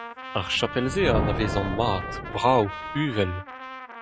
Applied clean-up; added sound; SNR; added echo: none; Thunder + Trumpet; 5 dB; none.